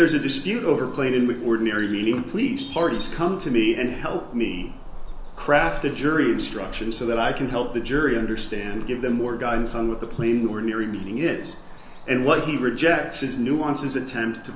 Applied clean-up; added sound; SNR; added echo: none; Bird vocalization, bird call, bird song; 11 dB; reverberation time 0.3 s.